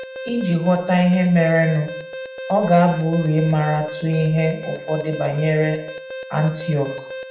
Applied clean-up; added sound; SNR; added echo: none; Alarm; 12 dB; reverberation time 0.5 s.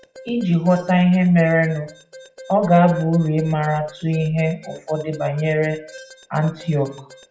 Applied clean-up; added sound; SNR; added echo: classical method WPE with log-MMSE.